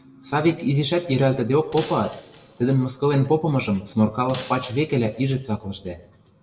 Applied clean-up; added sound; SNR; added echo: none; Shatter; 18 dB; reverberation time 0.9 s.